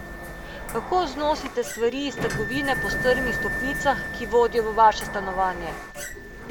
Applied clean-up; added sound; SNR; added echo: none; Wind instrument, woodwind instrument + Sliding door; 6 dB; none.